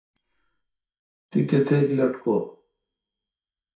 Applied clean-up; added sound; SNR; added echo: neural mask model DeepFilterNet 3.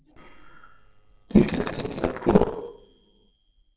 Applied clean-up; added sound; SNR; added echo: neural separator model SepFormer DNS4.